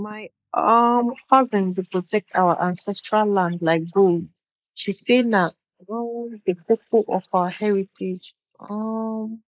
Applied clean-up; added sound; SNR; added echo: neural mask model Resemble Enhance denoiser.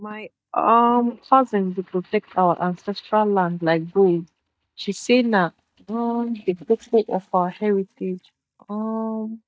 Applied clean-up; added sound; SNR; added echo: neural mask model DeepFilterNet 3.